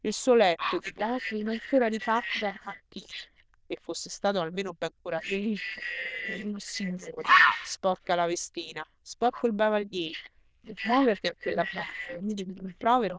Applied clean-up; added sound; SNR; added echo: neural diffusion model UNIVERSE++.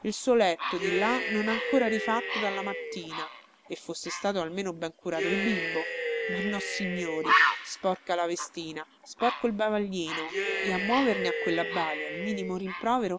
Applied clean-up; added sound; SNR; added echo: none; Cheering + Bird; 2 dB; none.